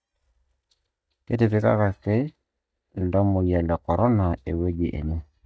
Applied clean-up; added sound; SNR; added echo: neural mask model DeepFilterNet 3.